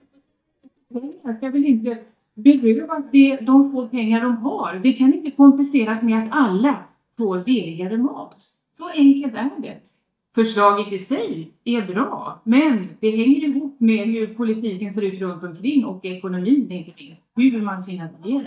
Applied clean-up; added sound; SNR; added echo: neural mask model DeepFilterNet 3.